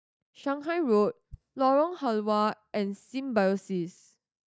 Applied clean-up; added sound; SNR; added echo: neural mask model DeepFilterNet 3.